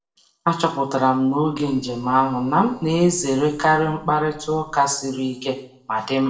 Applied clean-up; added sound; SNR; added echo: neural separator model SepFormer DNS4.